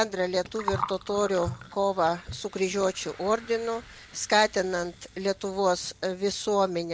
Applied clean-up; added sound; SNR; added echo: none; Gurgling; 13 dB; none.